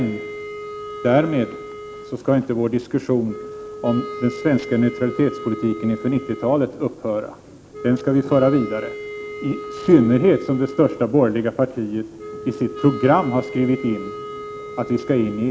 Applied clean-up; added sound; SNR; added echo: none; Wind instrument, woodwind instrument; 13 dB; none.